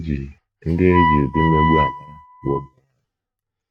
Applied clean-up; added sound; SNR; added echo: neural mask model RNNoise.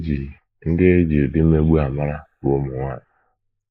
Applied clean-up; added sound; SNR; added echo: neural mask model Resemble Enhance denoiser.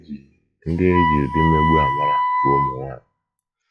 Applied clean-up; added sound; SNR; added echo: classical method log-MMSE.